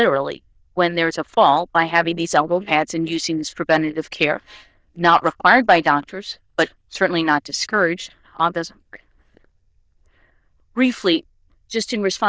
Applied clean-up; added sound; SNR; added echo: neural diffusion model UNIVERSE++.